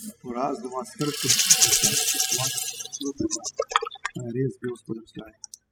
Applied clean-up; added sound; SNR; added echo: classical method spectral subtraction.